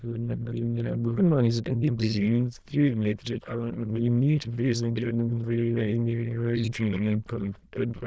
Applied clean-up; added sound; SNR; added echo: neural diffusion model UNIVERSE++.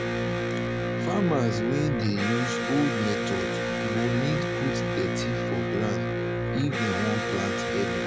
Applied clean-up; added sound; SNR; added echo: none; Electric guitar; -2 dB; none.